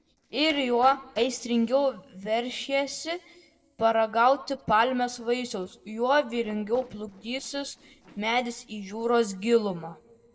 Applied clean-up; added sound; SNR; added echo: neural separator model SepFormer DNS4.